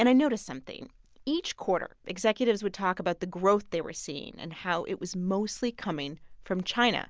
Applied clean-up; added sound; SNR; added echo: none; none; none; none.